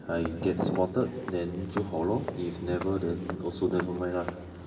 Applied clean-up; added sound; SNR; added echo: none; Walk, footsteps; 8 dB; reverberation time 2.2 s.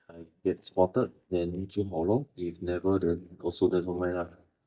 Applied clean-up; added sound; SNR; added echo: neural mask model DeepFilterNet 3.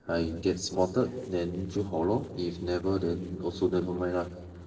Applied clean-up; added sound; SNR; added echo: neural separator model SepFormer DNS4.